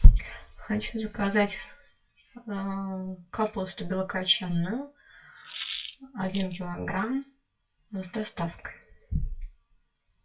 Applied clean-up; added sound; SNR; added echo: classical method WPE with log-MMSE.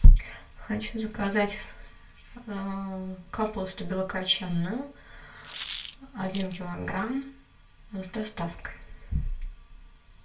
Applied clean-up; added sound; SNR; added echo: none; Coin (dropping); 16 dB; reverberation time 0.2 s.